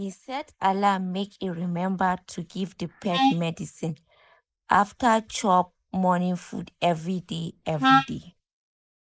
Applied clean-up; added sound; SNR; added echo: neural mask model Resemble Enhance denoiser.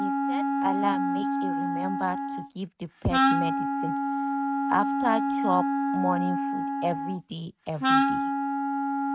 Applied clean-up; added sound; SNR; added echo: neural mask model RNNoise.